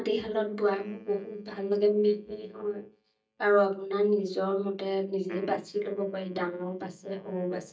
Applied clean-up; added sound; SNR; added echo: neural mask model DeepFilterNet 3.